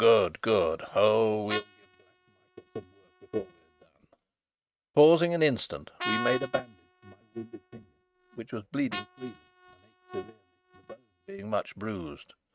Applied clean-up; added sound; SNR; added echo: neural mask model RNNoise.